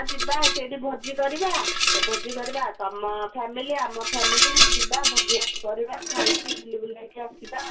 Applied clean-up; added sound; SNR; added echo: none; Rattle; -5 dB; reverberation time 0.2 s.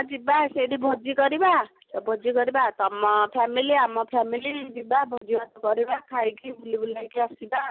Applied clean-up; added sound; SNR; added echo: none; none; none; none.